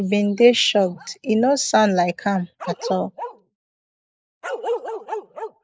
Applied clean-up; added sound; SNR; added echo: neural mask model Resemble Enhance denoiser.